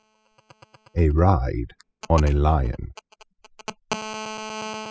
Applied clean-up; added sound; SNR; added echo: classical method spectral subtraction.